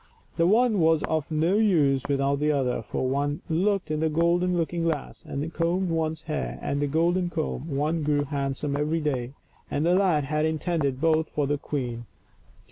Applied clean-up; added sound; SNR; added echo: none; none; none; none.